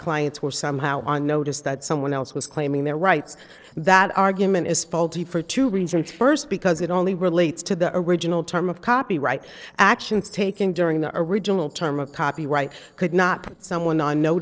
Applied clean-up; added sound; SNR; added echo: neural separator model SepFormer DNS4.